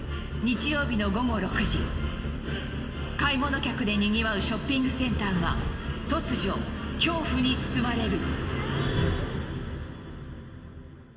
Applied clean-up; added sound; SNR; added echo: none; none; none; reverberation time 1.6 s.